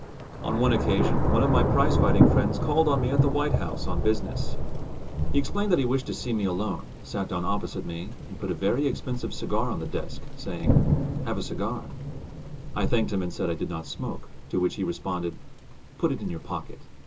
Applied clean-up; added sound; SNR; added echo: none; Thunder / Rain; -2 dB; reverberation time 0.2 s.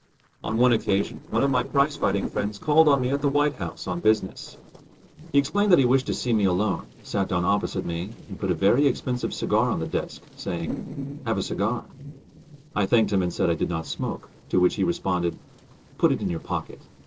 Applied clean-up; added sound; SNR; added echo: neural separator model SepFormer DNS4.